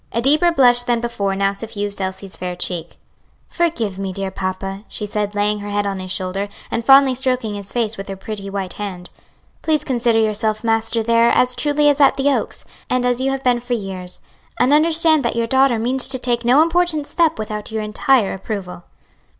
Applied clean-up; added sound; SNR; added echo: none; none; none; none.